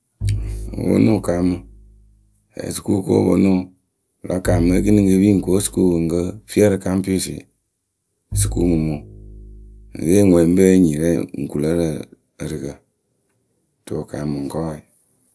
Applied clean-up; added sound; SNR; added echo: none; Bowed string instrument; 11 dB; none.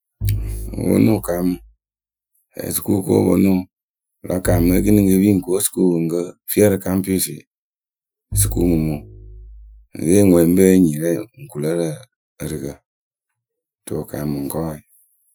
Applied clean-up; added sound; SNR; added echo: classical method Wiener filter.